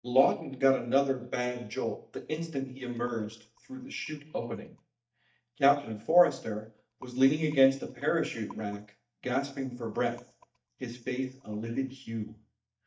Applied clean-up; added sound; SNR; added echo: neural mask model DeepFilterNet 3.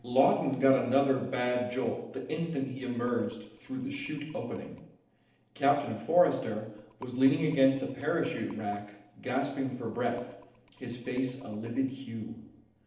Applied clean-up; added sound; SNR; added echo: neural separator model SepFormer DNS4.